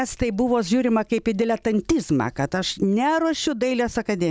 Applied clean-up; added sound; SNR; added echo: none; none; none; none.